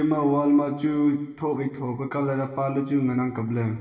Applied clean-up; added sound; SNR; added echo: none; none; none; reverberation time 1.3 s.